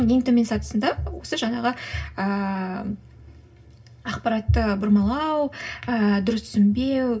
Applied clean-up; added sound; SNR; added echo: none; none; none; reverberation time 0.4 s.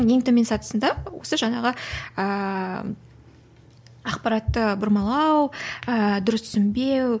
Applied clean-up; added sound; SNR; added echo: none; none; none; none.